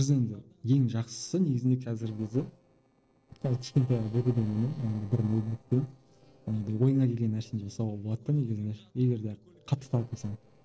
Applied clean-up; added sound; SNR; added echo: neural separator model SepFormer DNS4.